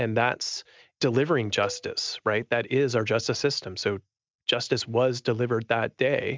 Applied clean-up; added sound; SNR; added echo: neural mask model DeepFilterNet 3.